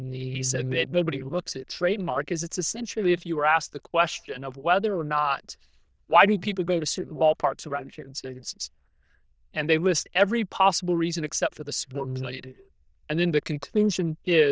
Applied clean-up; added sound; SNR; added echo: neural diffusion model UNIVERSE++.